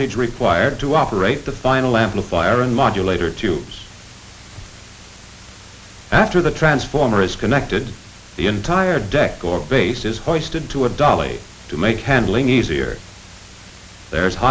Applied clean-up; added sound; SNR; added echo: none; none; none; none.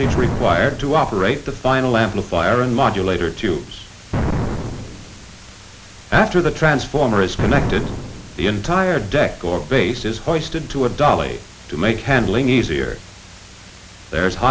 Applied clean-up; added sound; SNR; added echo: none; Explosion; 6 dB; none.